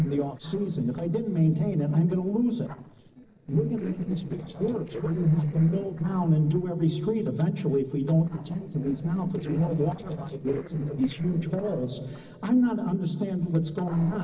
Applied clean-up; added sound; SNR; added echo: neural separator model SepFormer DNS4.